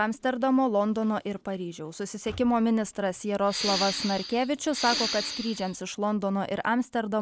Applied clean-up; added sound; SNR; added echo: none; Respiratory sounds; 5 dB; none.